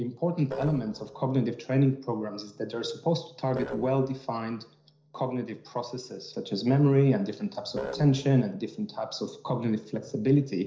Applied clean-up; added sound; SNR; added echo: neural separator model SepFormer DNS4.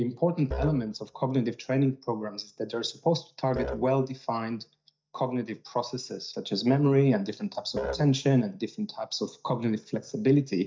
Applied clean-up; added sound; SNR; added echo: neural mask model DeepFilterNet 3.